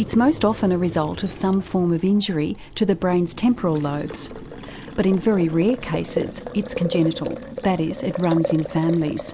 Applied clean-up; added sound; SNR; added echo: none; Boiling; 11 dB; none.